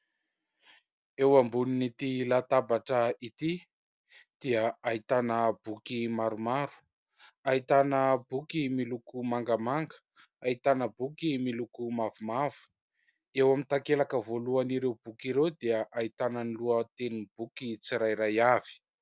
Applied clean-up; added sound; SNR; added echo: none; none; none; none.